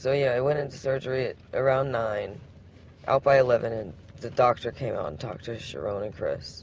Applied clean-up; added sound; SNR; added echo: none; none; none; none.